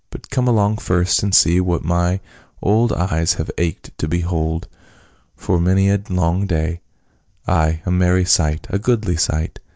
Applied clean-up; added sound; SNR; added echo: none; none; none; none.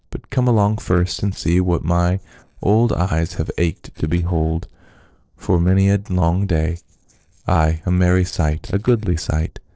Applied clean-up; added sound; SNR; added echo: neural separator model SepFormer DNS4.